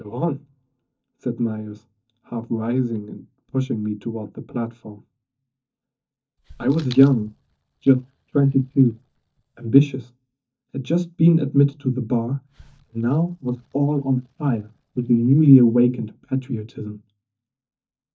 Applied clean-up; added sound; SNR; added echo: neural mask model DeepFilterNet 3.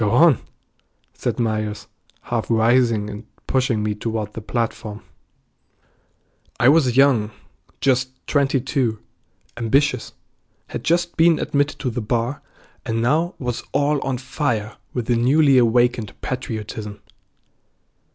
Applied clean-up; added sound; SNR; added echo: none; none; none; none.